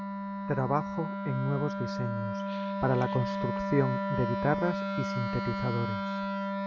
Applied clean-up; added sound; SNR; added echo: none; Wind instrument, woodwind instrument; 1 dB; none.